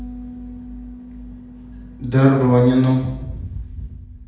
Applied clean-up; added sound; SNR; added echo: none; Piano; 19 dB; reverberation time 0.8 s.